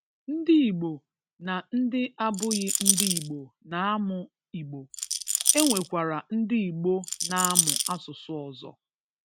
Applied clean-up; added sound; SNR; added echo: none; Rattle; -1 dB; none.